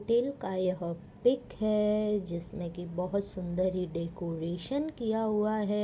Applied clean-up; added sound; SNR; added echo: none; none; none; none.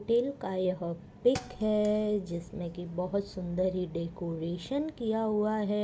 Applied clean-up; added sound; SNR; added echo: none; Thump, thud; 19 dB; none.